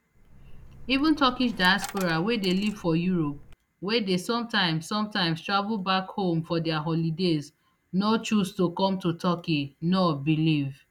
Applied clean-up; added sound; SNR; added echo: none; Coin (dropping); 16 dB; none.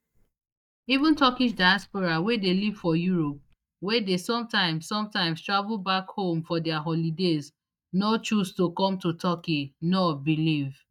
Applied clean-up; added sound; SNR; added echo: neural mask model DeepFilterNet 3.